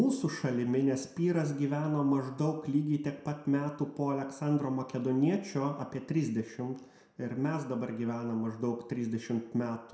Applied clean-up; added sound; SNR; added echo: none; none; none; reverberation time 0.5 s.